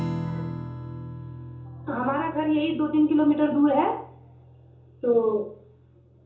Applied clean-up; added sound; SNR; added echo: none; Strum; 11 dB; reverberation time 0.6 s.